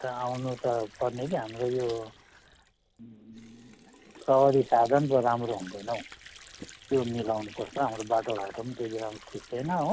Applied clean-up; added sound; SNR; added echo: none; Sink (filling or washing) / Water + Drum; 20 dB; none.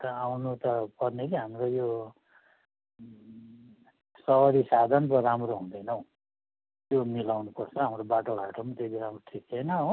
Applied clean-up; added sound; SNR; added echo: none; none; none; none.